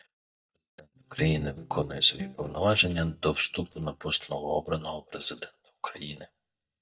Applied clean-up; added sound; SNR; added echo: neural mask model DeepFilterNet 3.